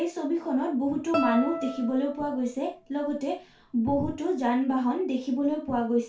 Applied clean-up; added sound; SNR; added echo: none; Guitar; 10 dB; reverberation time 0.2 s.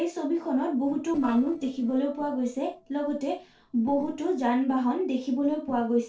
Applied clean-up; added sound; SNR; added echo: neural separator model SepFormer DNS4.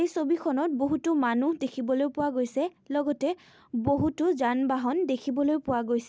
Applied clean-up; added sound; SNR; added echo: none; none; none; none.